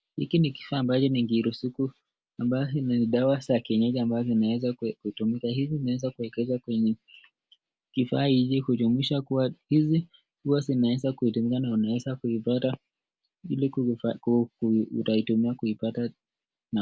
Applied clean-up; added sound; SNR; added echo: none; none; none; none.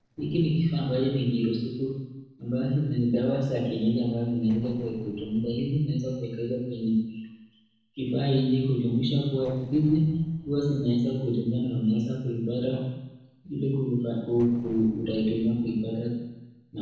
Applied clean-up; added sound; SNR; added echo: neural separator model SepFormer DNS4.